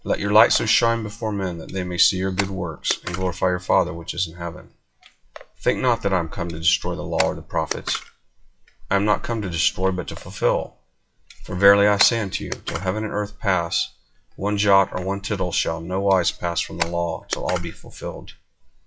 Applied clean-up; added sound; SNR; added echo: classical method WPE with log-MMSE.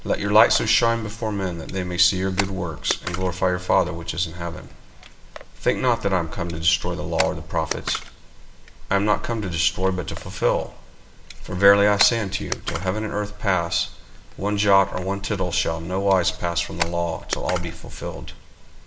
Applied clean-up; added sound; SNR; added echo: none; Camera; 15 dB; reverberation time 0.7 s.